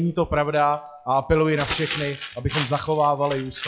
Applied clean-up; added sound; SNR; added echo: classical method log-MMSE.